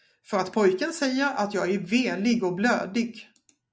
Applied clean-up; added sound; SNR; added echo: none; none; none; none.